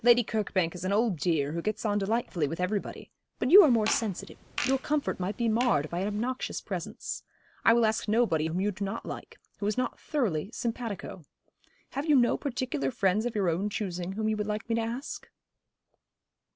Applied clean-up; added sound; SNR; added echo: none; Fart; 12 dB; none.